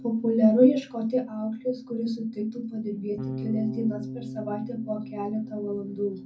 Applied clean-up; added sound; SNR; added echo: none; Bass guitar; 12 dB; reverberation time 0.3 s.